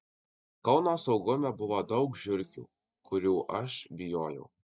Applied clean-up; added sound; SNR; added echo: neural mask model DeepFilterNet 3.